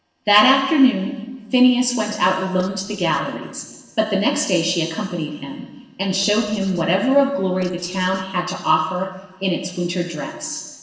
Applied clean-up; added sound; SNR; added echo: neural separator model SepFormer DNS4.